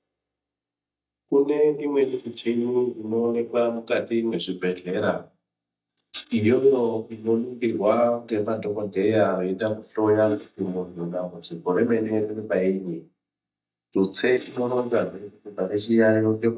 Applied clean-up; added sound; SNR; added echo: neural mask model DeepFilterNet 3.